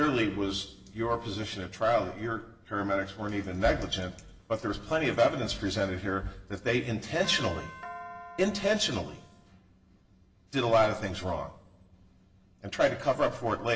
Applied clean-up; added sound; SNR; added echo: none; Doorbell; 14 dB; reverberation time 0.7 s.